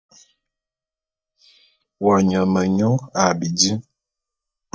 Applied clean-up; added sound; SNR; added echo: neural mask model DeepFilterNet 3.